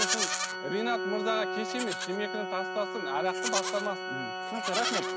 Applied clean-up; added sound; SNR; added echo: none; Organ + Livestock, farm animals, working animals; -1 dB; none.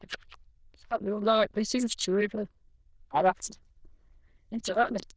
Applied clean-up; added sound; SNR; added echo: neural diffusion model UNIVERSE++.